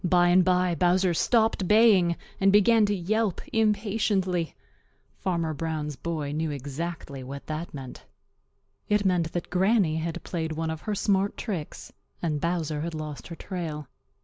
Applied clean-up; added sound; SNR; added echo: none; none; none; none.